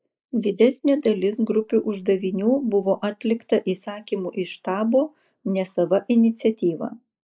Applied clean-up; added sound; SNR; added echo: neural mask model Resemble Enhance denoiser.